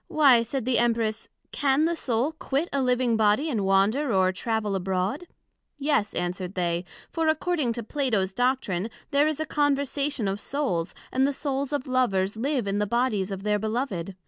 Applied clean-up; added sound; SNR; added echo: none; none; none; none.